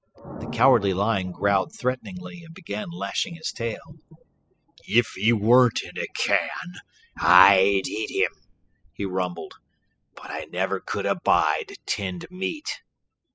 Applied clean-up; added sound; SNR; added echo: classical method spectral subtraction.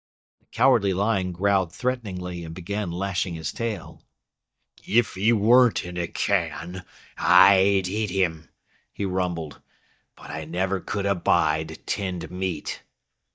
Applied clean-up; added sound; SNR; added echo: neural mask model DeepFilterNet 3.